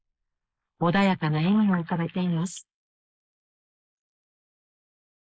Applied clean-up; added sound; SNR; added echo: neural mask model Resemble Enhance denoiser.